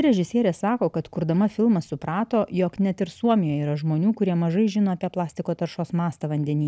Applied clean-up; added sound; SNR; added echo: none; none; none; none.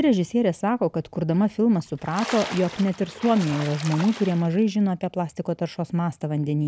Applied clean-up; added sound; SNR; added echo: none; Splash, splatter; 13 dB; none.